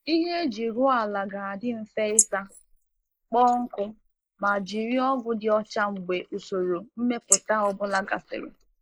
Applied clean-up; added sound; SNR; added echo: neural mask model Resemble Enhance denoiser.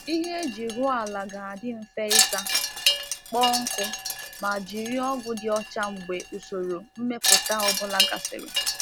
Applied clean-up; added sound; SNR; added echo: none; Wind chime; -1 dB; none.